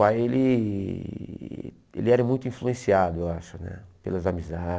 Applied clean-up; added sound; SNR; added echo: none; none; none; none.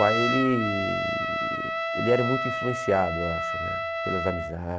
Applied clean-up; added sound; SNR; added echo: none; Trumpet; 1 dB; none.